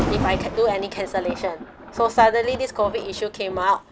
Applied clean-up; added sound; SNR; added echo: none; Thunder; 8 dB; none.